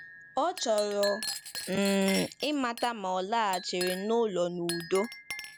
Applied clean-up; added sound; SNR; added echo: none; Chink, clink; 11 dB; none.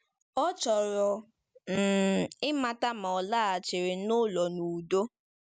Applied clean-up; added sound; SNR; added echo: none; none; none; none.